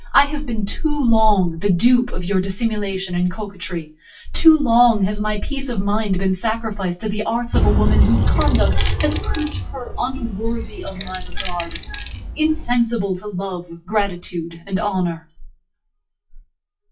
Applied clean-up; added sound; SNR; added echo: classical method WPE with log-MMSE.